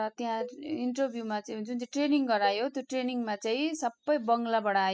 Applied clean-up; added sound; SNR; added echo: classical method spectral subtraction.